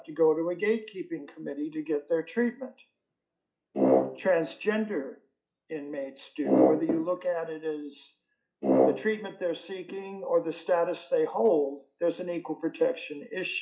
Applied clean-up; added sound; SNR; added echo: classical method log-MMSE.